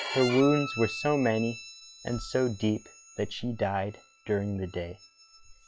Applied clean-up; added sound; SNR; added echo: classical method log-MMSE.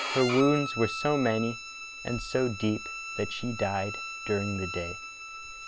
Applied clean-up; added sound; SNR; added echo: none; Bowed string instrument; 7 dB; none.